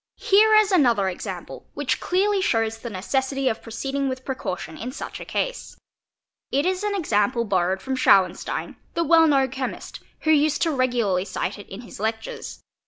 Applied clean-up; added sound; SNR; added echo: none; none; none; none.